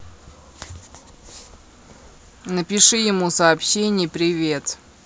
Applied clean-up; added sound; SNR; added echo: none; none; none; none.